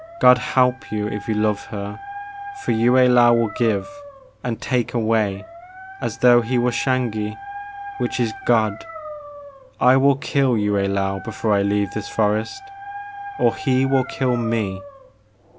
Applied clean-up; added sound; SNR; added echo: none; Dog; 15 dB; none.